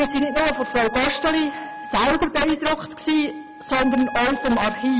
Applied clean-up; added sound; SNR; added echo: none; Wind instrument, woodwind instrument; 13 dB; none.